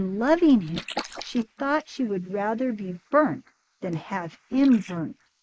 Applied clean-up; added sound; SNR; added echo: neural mask model Resemble Enhance denoiser.